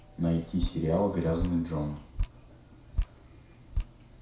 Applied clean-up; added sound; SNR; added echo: none; Drip; 5 dB; reverberation time 0.6 s.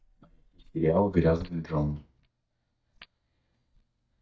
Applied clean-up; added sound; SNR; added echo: neural mask model DeepFilterNet 3.